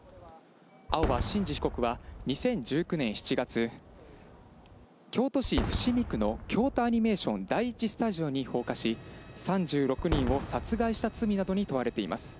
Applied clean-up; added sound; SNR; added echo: none; Fireworks; 9 dB; none.